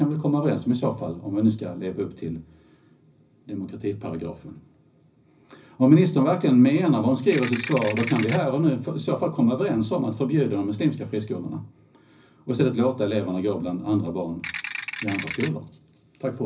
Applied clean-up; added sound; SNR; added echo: none; Ratchet, pawl / Percussion; 2 dB; reverberation time 0.4 s.